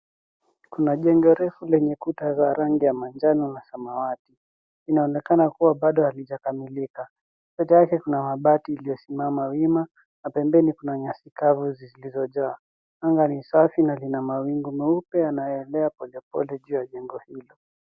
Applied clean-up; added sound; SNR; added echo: none; none; none; none.